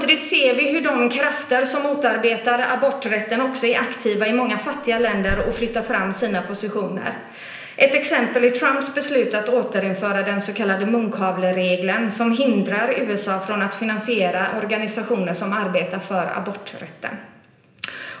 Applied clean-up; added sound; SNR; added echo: none; Slam; 13 dB; reverberation time 0.9 s.